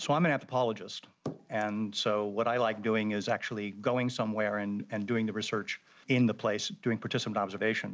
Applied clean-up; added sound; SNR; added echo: none; none; none; none.